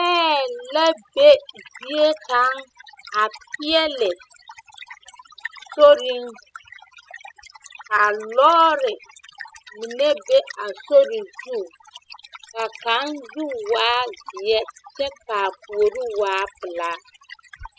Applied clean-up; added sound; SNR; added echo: classical method spectral subtraction.